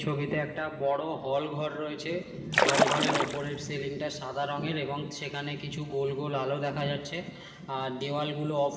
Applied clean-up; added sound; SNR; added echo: none; Splash, splatter; -5 dB; reverberation time 2.8 s.